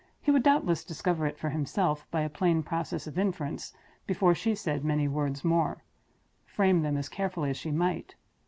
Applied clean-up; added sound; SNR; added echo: none; none; none; none.